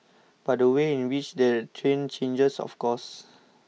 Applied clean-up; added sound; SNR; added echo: none; none; none; none.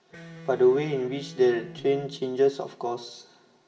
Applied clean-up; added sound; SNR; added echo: none; Electric guitar; 18 dB; reverberation time 1.4 s.